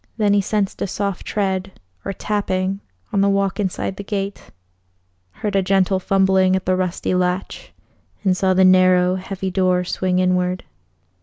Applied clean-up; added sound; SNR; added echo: none; none; none; none.